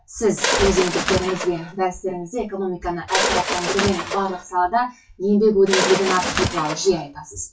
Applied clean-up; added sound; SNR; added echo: classical method WPE with log-MMSE.